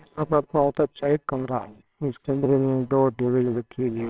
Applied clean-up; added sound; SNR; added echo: neural separator model SepFormer WHAMR!.